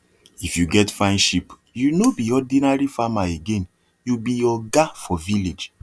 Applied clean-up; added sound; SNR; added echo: none; Cutlery, silverware; 13 dB; none.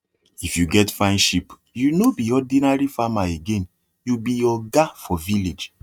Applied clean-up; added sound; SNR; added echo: neural mask model RNNoise.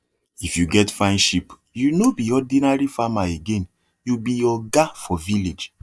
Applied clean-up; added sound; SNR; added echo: neural mask model DeepFilterNet 3.